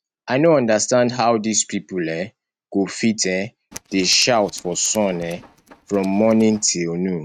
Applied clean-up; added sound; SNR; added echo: neural mask model RNNoise.